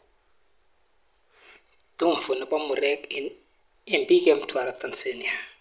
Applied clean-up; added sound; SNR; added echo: none; none; none; none.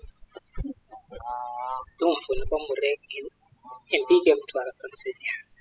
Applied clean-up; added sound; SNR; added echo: classical method spectral subtraction.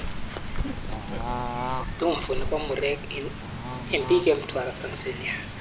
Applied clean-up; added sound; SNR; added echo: none; Bird / Fowl; 2 dB; none.